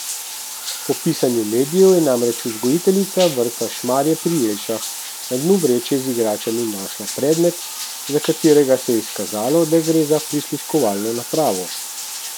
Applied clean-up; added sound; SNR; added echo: none; Bathtub (filling or washing); 10 dB; none.